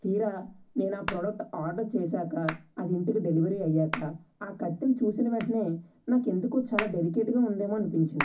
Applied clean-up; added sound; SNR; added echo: none; Hands; 13 dB; reverberation time 0.4 s.